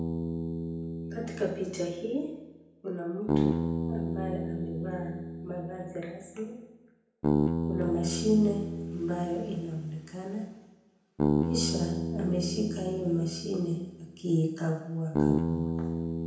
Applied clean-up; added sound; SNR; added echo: none; Bass guitar; -1 dB; reverberation time 0.9 s.